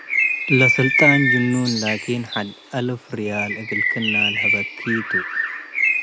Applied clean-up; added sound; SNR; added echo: none; Bird; -2 dB; none.